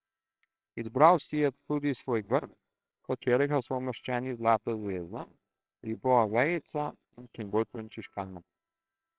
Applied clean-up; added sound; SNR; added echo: neural separator model SepFormer WHAMR!.